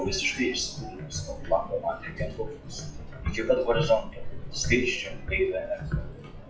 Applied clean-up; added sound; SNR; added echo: classical method WPE with log-MMSE.